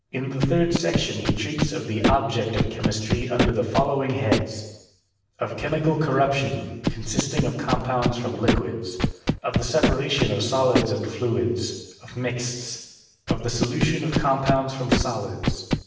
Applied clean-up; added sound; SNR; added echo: none; Scratching (performance technique); 2 dB; reverberation time 1.1 s.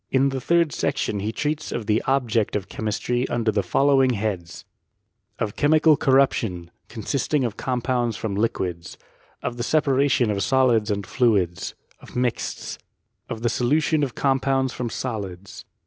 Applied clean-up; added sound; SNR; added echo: none; none; none; none.